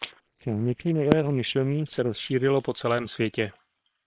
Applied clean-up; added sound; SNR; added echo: neural separator model SepFormer WHAM!.